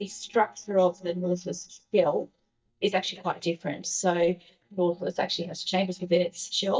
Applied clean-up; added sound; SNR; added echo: neural mask model DeepFilterNet 3.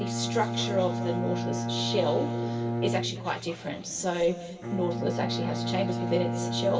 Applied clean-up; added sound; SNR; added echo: none; Bowed string instrument; 1 dB; reverberation time 2.4 s.